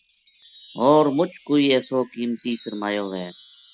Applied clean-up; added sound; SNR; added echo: none; Wind chime; 14 dB; none.